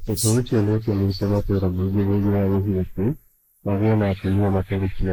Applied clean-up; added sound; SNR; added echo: neural mask model Resemble Enhance denoiser.